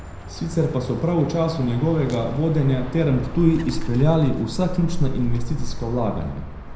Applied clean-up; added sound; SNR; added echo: none; Bird; 6 dB; reverberation time 0.5 s.